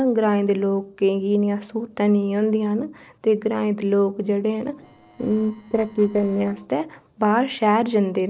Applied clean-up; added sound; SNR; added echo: neural separator model SepFormer DNS4.